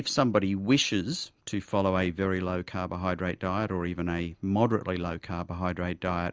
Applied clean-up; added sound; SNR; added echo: none; none; none; none.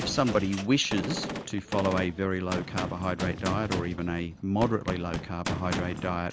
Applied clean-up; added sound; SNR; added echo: none; Gunshot, gunfire; 6 dB; none.